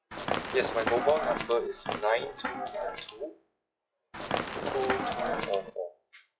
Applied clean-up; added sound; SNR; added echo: classical method log-MMSE.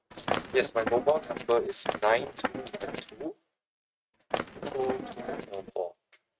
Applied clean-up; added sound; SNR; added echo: neural mask model RNNoise.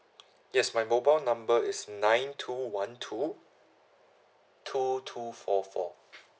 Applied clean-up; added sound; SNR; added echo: none; none; none; none.